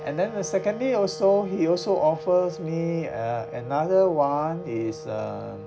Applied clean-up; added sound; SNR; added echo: none; Wind instrument, woodwind instrument; 13 dB; none.